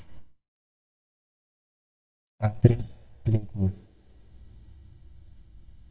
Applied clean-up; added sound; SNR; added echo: neural mask model DeepFilterNet 3.